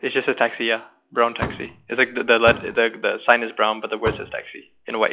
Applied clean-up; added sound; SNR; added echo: classical method log-MMSE.